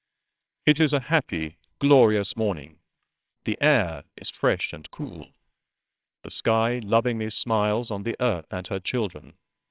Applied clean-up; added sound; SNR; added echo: neural separator model SepFormer WHAMR!.